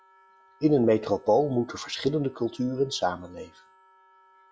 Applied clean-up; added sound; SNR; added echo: classical method log-MMSE.